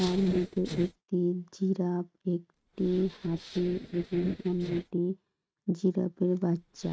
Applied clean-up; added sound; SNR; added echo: neural mask model RNNoise.